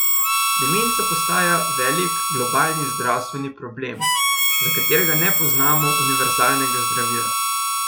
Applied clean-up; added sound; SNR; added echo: none; Harmonica; -5 dB; none.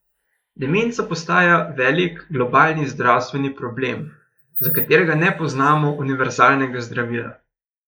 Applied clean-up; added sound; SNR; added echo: neural mask model Resemble Enhance denoiser.